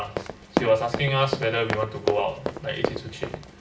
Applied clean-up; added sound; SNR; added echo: none; Run; 4 dB; reverberation time 0.6 s.